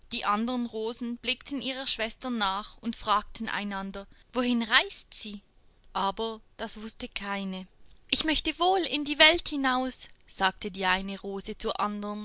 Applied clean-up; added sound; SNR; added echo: none; none; none; none.